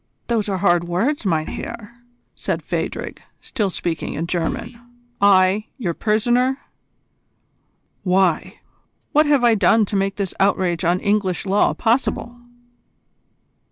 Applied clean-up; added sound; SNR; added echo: none; Bowed string instrument; 13 dB; none.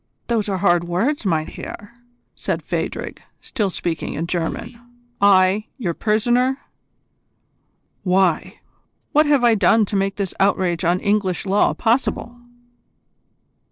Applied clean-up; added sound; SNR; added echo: neural separator model SepFormer DNS4.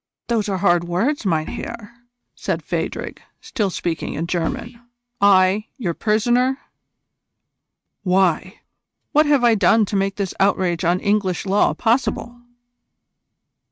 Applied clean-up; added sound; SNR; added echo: neural mask model RNNoise.